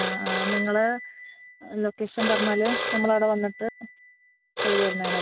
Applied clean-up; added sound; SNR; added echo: none; Telephone; -2 dB; none.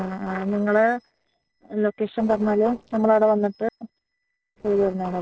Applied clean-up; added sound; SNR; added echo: neural separator model SepFormer DNS4.